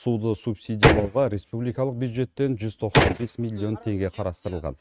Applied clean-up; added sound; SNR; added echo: neural mask model RNNoise.